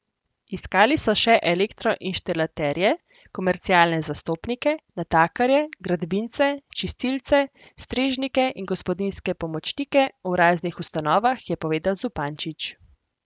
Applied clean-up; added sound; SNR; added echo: none; none; none; none.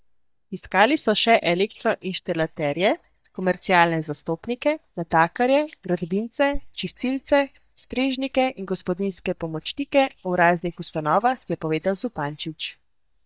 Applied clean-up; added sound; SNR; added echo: neural mask model DeepFilterNet 3.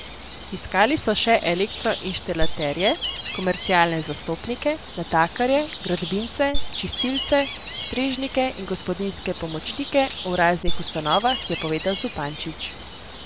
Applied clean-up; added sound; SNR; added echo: none; Gull, seagull; 5 dB; none.